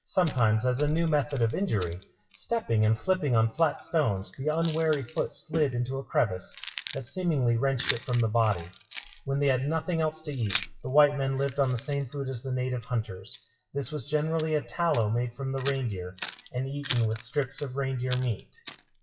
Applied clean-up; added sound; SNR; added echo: classical method WPE with log-MMSE.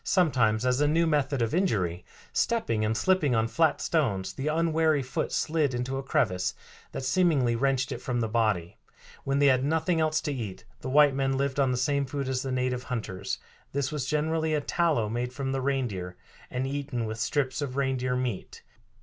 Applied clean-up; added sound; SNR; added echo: none; none; none; none.